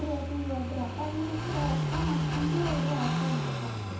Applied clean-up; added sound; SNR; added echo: none; Car passing by / Idling; -4 dB; reverberation time 0.6 s.